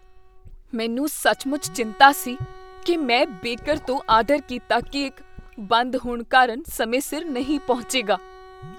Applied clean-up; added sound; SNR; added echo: none; Bowed string instrument + Sink (filling or washing) / Gurgling / Liquid; 19 dB; none.